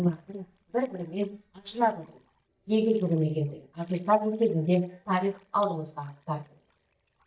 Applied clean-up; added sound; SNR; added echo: neural mask model DeepFilterNet 3.